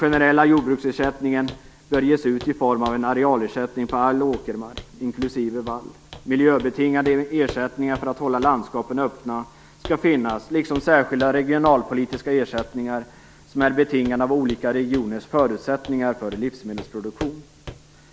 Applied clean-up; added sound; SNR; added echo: none; Walk, footsteps; 19 dB; none.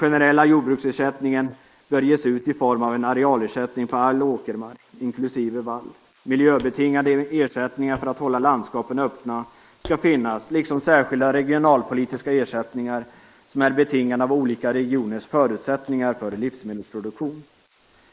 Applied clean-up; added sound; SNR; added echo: neural mask model Resemble Enhance denoiser.